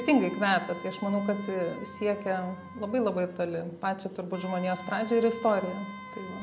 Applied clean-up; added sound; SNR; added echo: none; Wind instrument, woodwind instrument; 16 dB; none.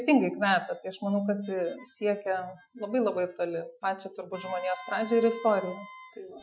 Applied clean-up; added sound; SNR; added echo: classical method Wiener filter.